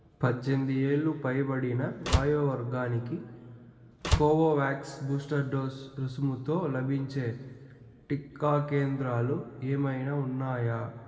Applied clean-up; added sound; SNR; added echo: none; Slam; 2 dB; reverberation time 2.0 s.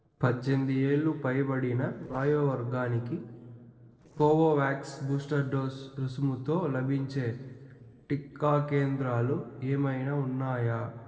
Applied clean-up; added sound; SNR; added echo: neural separator model SepFormer DNS4.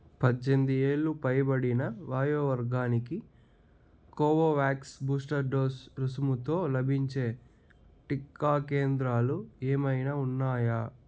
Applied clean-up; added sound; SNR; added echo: none; none; none; none.